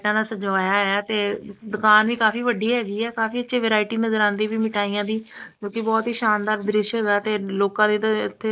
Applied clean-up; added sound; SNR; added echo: neural mask model Resemble Enhance denoiser.